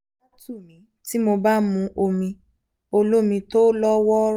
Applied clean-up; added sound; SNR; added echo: none; none; none; none.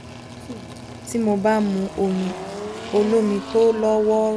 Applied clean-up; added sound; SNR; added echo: none; Engine; 13 dB; none.